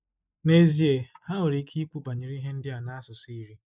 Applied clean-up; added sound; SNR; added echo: neural mask model Resemble Enhance denoiser.